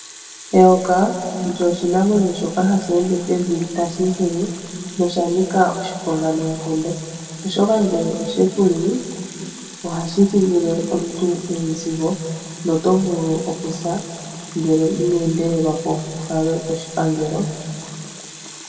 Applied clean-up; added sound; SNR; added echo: none; Water tap, faucet; 17 dB; reverberation time 2.2 s.